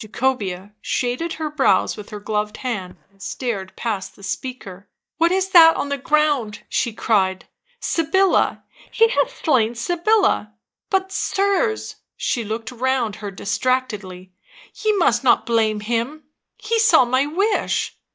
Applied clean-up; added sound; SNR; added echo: neural mask model DeepFilterNet 3.